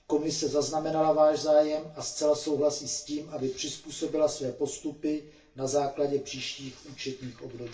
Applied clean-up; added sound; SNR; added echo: none; none; none; reverberation time 0.3 s.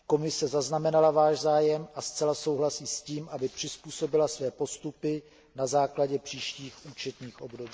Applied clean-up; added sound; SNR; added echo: none; none; none; none.